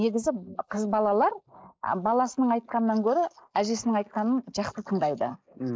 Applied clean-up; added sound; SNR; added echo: neural mask model Resemble Enhance denoiser.